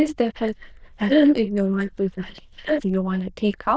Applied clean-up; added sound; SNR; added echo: neural diffusion model UNIVERSE++.